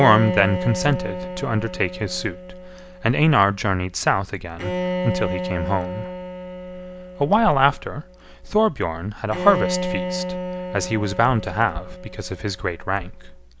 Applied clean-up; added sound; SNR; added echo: none; Bowed string instrument; 8 dB; none.